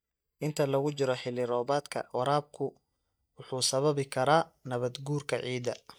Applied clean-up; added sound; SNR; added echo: neural mask model DeepFilterNet 3.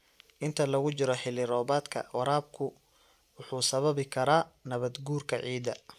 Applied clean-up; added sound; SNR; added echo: none; none; none; none.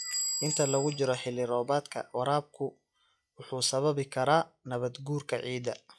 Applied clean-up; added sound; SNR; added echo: classical method log-MMSE.